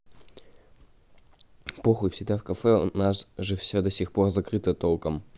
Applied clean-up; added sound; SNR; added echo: none; none; none; none.